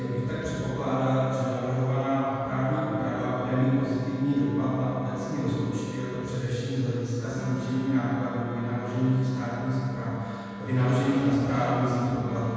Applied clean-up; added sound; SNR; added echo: none; Wind instrument, woodwind instrument; 13 dB; reverberation time 2.1 s.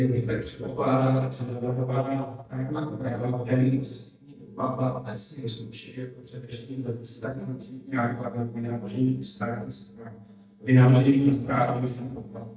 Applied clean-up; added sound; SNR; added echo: neural mask model DeepFilterNet 3.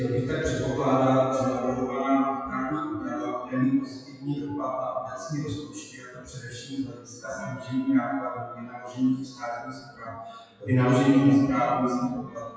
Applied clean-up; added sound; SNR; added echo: classical method WPE with log-MMSE.